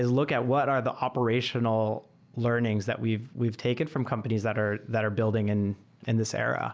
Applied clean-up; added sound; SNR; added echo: none; none; none; none.